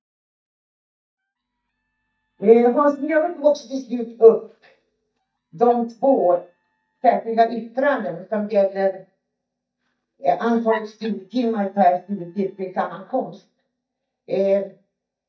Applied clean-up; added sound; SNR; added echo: neural mask model DeepFilterNet 3.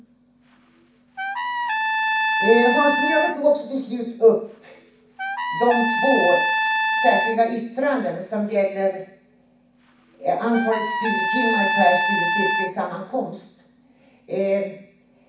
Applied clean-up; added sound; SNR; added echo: none; Trumpet; 1 dB; reverberation time 0.6 s.